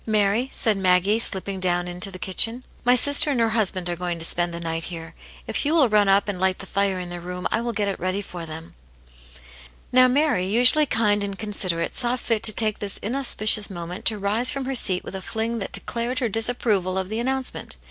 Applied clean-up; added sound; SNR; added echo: none; none; none; none.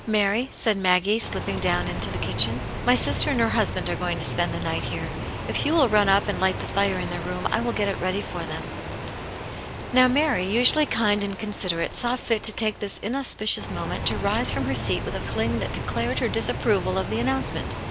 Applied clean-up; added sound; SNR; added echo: none; Rain; 7 dB; none.